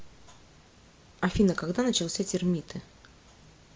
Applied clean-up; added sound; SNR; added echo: none; none; none; none.